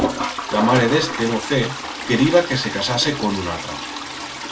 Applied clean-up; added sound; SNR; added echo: none; Toilet flush; 6 dB; reverberation time 0.2 s.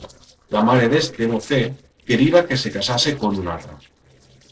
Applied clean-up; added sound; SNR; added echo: neural separator model SepFormer DNS4.